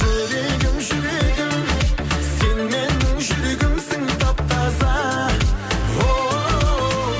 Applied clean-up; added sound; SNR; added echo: none; Bowed string instrument; 16 dB; none.